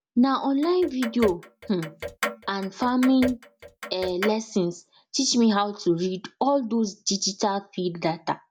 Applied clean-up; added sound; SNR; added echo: none; Clock; 10 dB; none.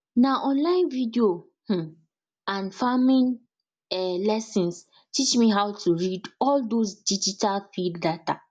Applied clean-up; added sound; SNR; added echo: none; none; none; none.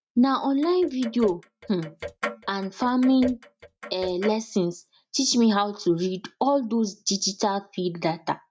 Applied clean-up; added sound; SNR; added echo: neural mask model RNNoise.